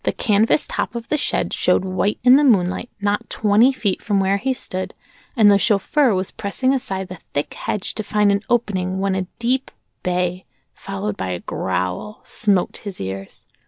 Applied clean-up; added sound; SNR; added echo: none; none; none; none.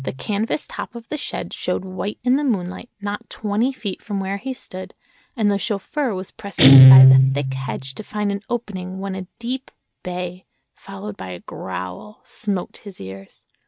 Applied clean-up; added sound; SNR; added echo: neural mask model RNNoise.